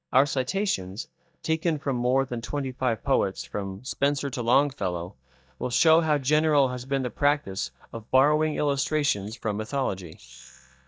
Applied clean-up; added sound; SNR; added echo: neural mask model DeepFilterNet 3.